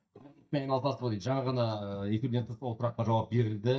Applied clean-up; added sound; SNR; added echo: neural mask model DeepFilterNet 3.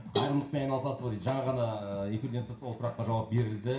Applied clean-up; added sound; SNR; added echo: none; Cowbell; 6 dB; reverberation time 0.5 s.